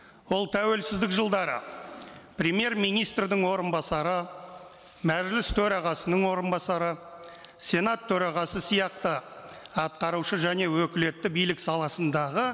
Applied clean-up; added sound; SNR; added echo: none; none; none; none.